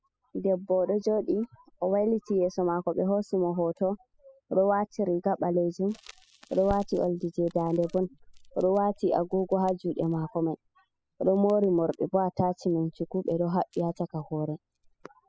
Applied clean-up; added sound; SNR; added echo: classical method spectral subtraction.